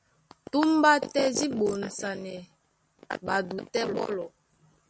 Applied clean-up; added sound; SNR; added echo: none; none; none; none.